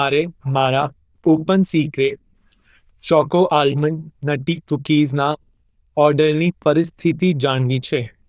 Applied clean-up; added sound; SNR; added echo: neural diffusion model UNIVERSE++.